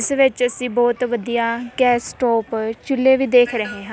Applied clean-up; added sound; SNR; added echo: none; none; none; none.